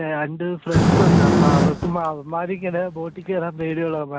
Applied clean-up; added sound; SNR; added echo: none; Fire; -5 dB; none.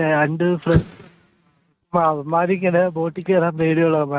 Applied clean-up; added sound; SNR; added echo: neural mask model RNNoise.